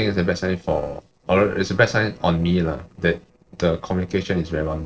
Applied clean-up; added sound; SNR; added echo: neural separator model SepFormer DNS4.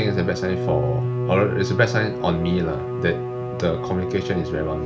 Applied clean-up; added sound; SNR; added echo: none; Bowed string instrument; 2 dB; none.